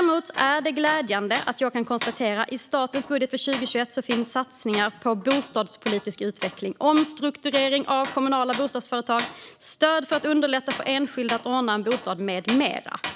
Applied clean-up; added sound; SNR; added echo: none; Tools; 13 dB; none.